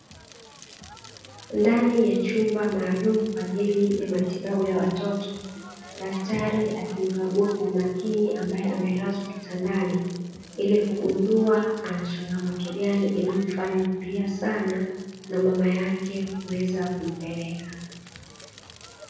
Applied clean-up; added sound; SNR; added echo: none; Crackle; 20 dB; reverberation time 1.1 s.